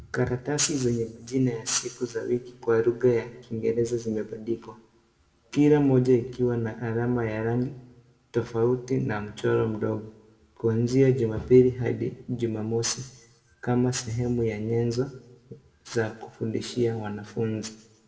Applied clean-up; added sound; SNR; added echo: none; none; none; reverberation time 0.8 s.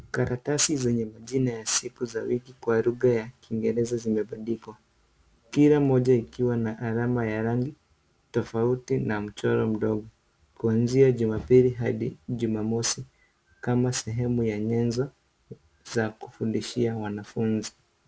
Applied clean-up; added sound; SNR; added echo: none; none; none; none.